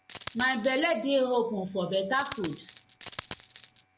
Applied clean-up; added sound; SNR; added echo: none; Coin (dropping); 9 dB; none.